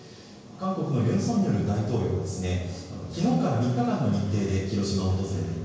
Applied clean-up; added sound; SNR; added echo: none; none; none; reverberation time 1.0 s.